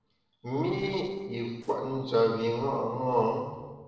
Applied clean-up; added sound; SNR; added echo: neural separator model SepFormer DNS4.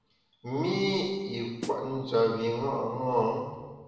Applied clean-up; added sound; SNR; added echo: none; Snare drum; 12 dB; reverberation time 1.0 s.